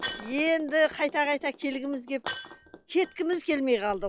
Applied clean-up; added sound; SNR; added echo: classical method log-MMSE.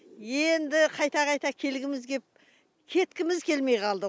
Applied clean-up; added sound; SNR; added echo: none; none; none; none.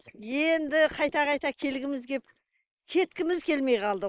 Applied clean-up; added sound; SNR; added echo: neural mask model Resemble Enhance denoiser.